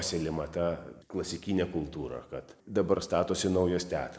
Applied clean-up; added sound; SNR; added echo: none; none; none; none.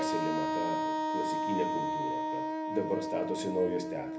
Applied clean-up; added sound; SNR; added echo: none; Wind instrument, woodwind instrument; -3 dB; reverberation time 0.3 s.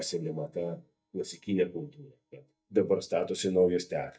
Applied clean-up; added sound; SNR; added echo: neural mask model DeepFilterNet 3.